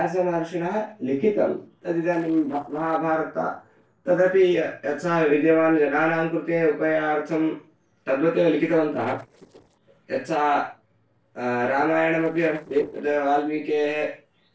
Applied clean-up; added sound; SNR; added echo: neural separator model SepFormer DNS4.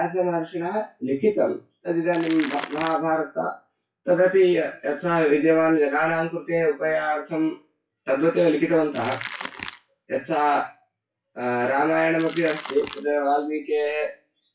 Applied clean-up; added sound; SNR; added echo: classical method WPE with log-MMSE.